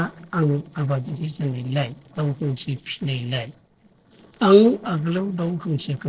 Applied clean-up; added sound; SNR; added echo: neural separator model SepFormer DNS4.